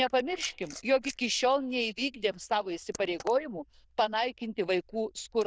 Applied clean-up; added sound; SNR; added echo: neural diffusion model UNIVERSE++.